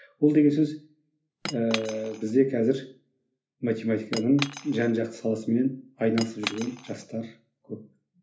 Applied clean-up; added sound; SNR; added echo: none; Cutlery, silverware / Chink, clink; 13 dB; reverberation time 0.3 s.